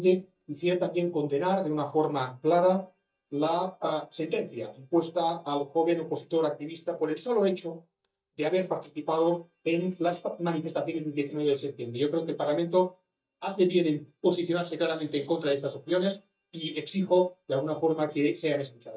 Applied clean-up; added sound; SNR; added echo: neural mask model DeepFilterNet 3.